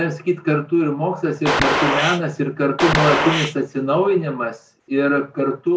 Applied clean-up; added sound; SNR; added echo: none; Gunshot, gunfire; 0 dB; none.